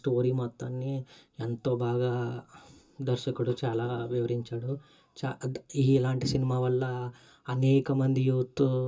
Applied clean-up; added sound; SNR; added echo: none; none; none; reverberation time 0.2 s.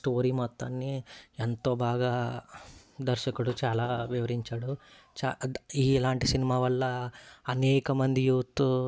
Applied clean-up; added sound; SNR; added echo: none; none; none; none.